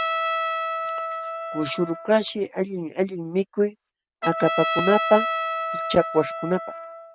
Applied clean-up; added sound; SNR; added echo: none; Trumpet; 4 dB; none.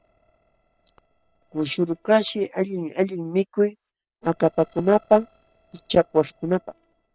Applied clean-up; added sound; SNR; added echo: neural separator model SepFormer DNS4.